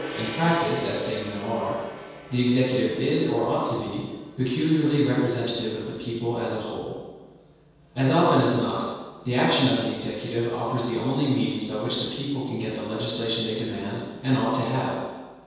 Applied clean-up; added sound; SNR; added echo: none; Gong; 19 dB; reverberation time 1.2 s.